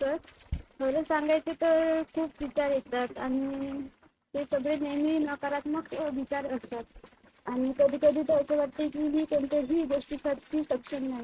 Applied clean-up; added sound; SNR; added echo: neural mask model RNNoise.